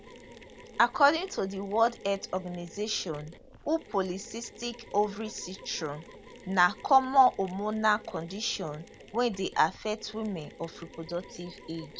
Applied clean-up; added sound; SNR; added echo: none; Mechanisms; 19 dB; none.